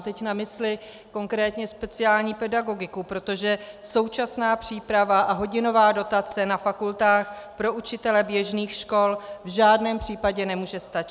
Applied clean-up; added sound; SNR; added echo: none; none; none; none.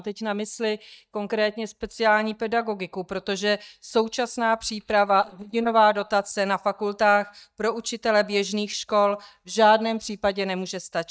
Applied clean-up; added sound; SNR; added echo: neural mask model DeepFilterNet 3.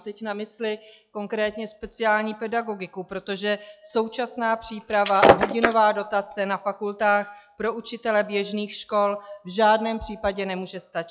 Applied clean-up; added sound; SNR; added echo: classical method log-MMSE.